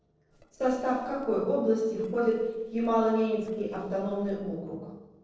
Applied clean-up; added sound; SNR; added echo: neural separator model SepFormer DNS4.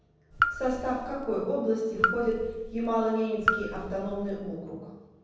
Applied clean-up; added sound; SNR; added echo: none; Raindrop / Drip; 2 dB; reverberation time 1.1 s.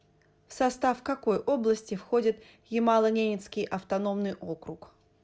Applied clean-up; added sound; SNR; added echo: none; none; none; none.